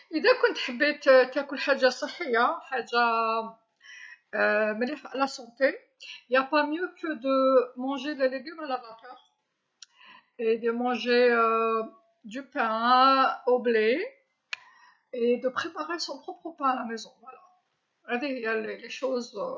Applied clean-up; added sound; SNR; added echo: none; none; none; none.